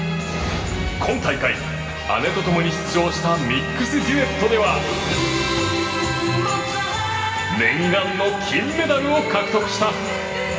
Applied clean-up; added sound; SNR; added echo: none; Wind instrument, woodwind instrument; 12 dB; reverberation time 2.4 s.